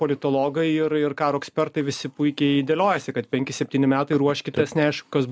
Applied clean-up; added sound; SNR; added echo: none; none; none; none.